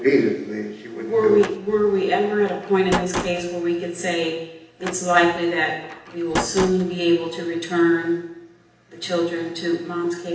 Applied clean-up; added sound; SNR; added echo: none; Slam; 10 dB; reverberation time 0.8 s.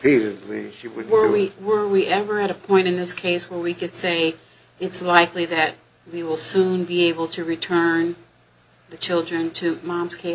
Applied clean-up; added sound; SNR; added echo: none; none; none; none.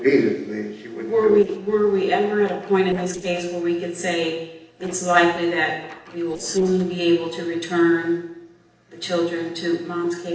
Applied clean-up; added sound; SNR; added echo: neural separator model SepFormer DNS4.